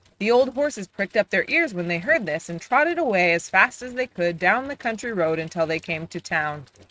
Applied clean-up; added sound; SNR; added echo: neural mask model RNNoise.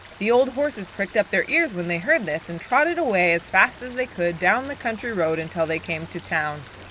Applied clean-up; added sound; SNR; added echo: none; Stream; 19 dB; none.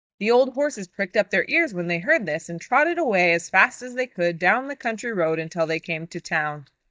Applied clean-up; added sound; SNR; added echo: neural mask model DeepFilterNet 3.